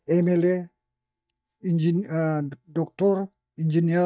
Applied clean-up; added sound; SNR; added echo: neural mask model DeepFilterNet 3.